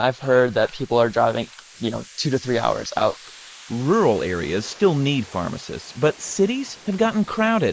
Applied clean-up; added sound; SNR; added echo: neural mask model Resemble Enhance denoiser.